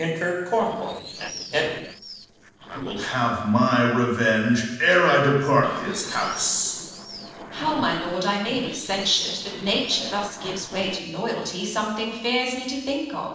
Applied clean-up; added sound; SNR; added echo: neural separator model SepFormer DNS4.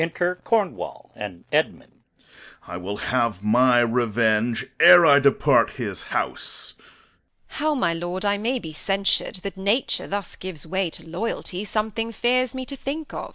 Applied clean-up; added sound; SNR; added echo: none; none; none; none.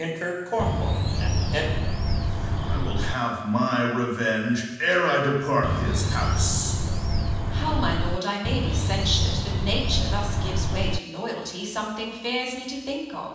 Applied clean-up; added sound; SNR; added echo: none; Bird; -4 dB; reverberation time 1.1 s.